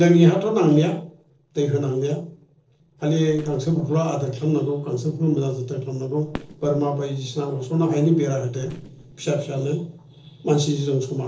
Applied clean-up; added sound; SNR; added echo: neural separator model SepFormer DNS4.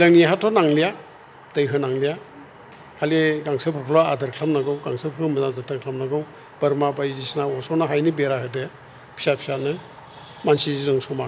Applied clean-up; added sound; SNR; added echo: none; none; none; none.